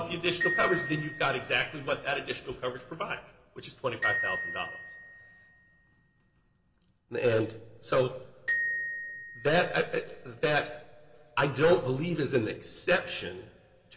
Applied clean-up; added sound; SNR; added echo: none; Glockenspiel; 6 dB; reverberation time 2.9 s.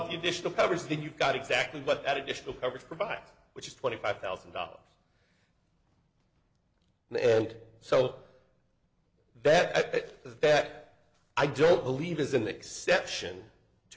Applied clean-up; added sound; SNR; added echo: none; none; none; none.